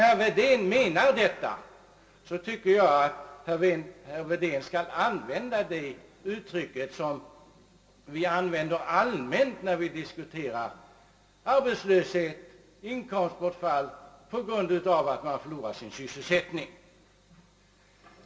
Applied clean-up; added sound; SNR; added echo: none; none; none; reverberation time 0.8 s.